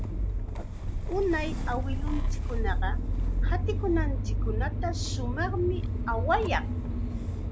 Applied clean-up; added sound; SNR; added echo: none; Engine starting / Motor vehicle (road); -5 dB; none.